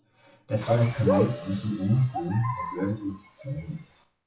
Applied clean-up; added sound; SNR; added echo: classical method WPE with log-MMSE.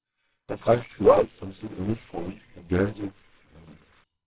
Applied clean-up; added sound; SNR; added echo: neural separator model SepFormer WHAMR!.